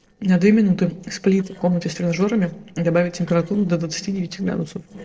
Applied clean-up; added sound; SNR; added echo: neural separator model SepFormer DNS4.